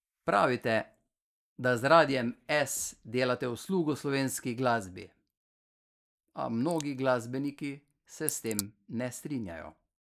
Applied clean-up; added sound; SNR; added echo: neural mask model Resemble Enhance denoiser.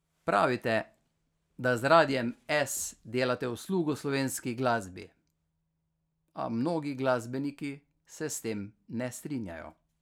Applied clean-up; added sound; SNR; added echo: none; none; none; none.